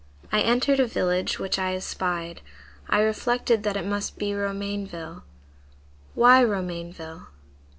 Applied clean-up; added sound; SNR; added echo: none; none; none; none.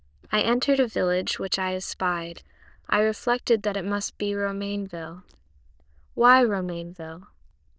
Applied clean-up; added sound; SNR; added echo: neural diffusion model UNIVERSE++.